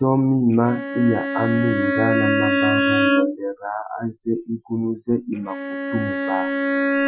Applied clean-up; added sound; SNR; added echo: classical method Wiener filter.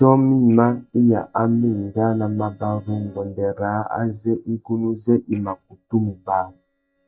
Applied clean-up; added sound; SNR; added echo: neural mask model DeepFilterNet 3.